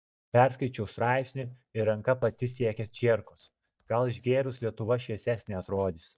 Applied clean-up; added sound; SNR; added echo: neural mask model DeepFilterNet 3.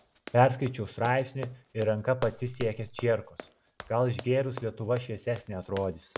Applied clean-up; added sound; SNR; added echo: none; Run; 16 dB; none.